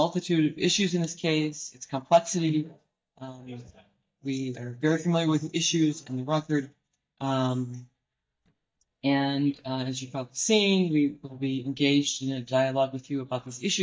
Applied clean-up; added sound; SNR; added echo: neural mask model DeepFilterNet 3.